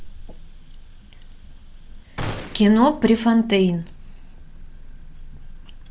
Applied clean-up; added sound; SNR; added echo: none; Gunshot, gunfire; 11 dB; none.